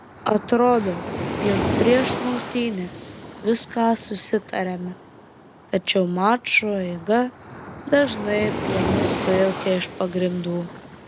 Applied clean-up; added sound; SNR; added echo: none; Waves, surf; 7 dB; none.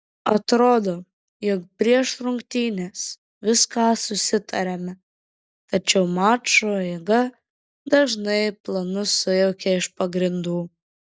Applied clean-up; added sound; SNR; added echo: none; none; none; none.